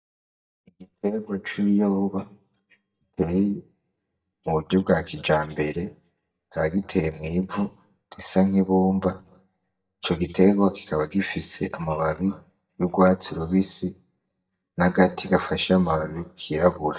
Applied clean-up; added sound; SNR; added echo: neural mask model DeepFilterNet 3.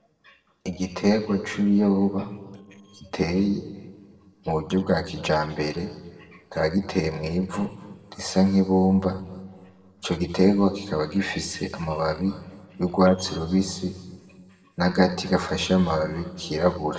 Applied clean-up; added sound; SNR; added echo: neural separator model SepFormer DNS4.